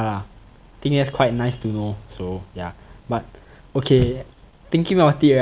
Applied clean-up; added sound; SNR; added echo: none; none; none; none.